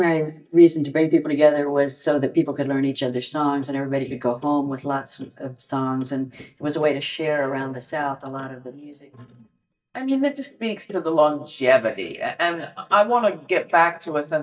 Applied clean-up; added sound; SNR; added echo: neural mask model DeepFilterNet 3.